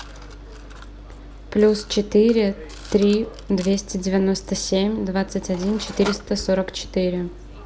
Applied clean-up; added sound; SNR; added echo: none; Mechanisms; 19 dB; none.